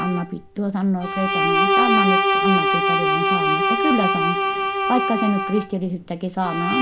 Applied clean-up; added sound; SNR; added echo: none; Bowed string instrument; -3 dB; none.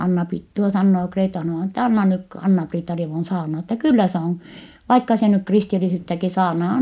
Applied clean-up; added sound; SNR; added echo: none; none; none; none.